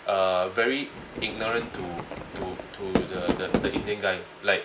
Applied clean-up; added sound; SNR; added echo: none; Fireworks; 3 dB; none.